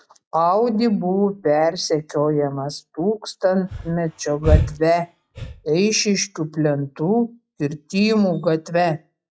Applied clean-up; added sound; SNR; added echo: classical method log-MMSE.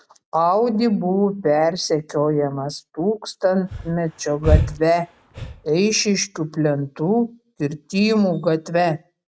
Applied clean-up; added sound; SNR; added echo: none; Breathing; 4 dB; none.